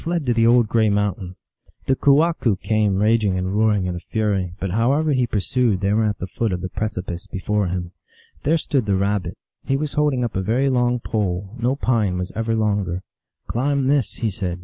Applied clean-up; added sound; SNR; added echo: none; none; none; none.